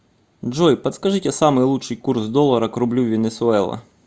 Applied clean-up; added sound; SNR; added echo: none; none; none; none.